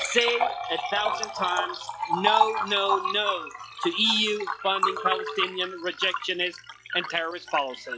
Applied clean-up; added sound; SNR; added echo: classical method log-MMSE.